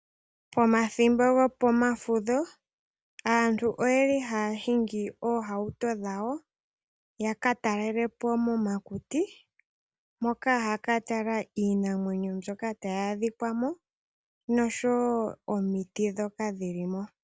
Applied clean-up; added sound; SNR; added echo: none; none; none; none.